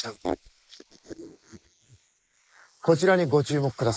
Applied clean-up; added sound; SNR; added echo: neural mask model Resemble Enhance denoiser.